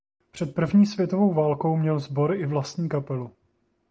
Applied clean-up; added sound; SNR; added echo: none; none; none; none.